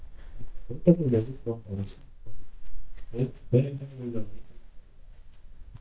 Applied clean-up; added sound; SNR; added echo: neural mask model DeepFilterNet 3.